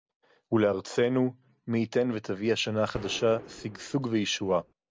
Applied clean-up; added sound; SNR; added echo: none; Gunshot, gunfire; 17 dB; none.